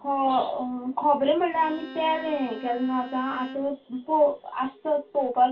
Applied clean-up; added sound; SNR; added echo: none; Bowed string instrument; 16 dB; reverberation time 0.2 s.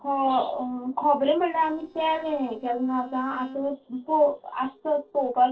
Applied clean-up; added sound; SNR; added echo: neural separator model SepFormer DNS4.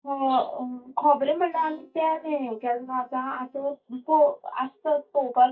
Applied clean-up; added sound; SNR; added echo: neural mask model DeepFilterNet 3.